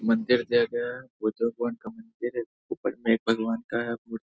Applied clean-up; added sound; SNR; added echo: none; none; none; none.